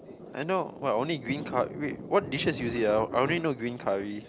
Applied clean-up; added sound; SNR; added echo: none; Thunder; 11 dB; none.